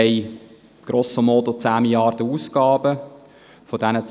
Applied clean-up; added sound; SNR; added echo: none; none; none; none.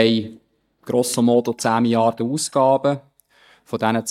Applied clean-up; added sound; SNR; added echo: neural mask model DeepFilterNet 3.